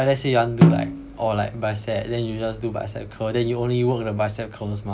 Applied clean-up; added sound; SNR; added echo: none; Snare drum; -2 dB; none.